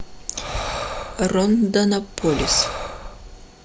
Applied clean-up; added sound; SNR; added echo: none; Breathing; 8 dB; none.